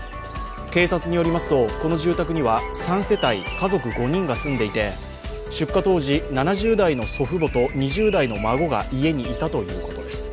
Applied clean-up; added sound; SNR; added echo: none; Bird + Telephone; 15 dB; none.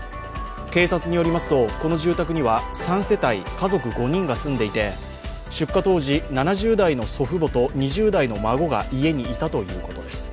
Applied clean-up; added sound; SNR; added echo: none; none; none; none.